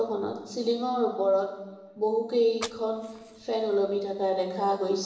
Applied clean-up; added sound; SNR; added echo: none; Fire; 18 dB; reverberation time 1.1 s.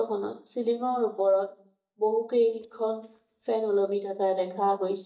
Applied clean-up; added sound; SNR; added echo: neural mask model DeepFilterNet 3.